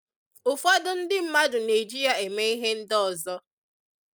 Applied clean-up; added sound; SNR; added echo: none; none; none; none.